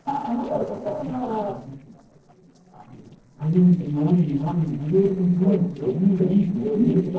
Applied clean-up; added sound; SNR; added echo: neural separator model SepFormer DNS4.